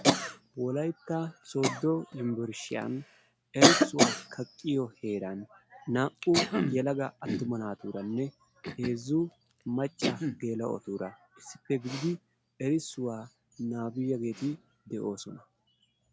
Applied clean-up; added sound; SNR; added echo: none; Cough; 1 dB; none.